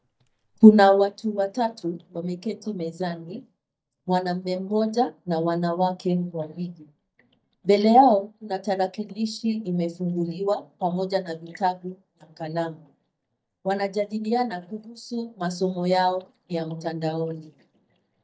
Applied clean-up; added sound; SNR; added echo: neural mask model DeepFilterNet 3.